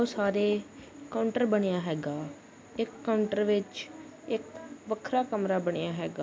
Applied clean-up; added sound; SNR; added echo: none; none; none; none.